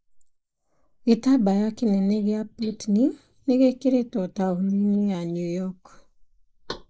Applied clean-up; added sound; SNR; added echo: neural mask model Resemble Enhance denoiser.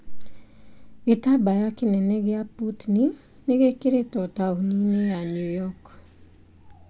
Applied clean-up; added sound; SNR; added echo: none; none; none; none.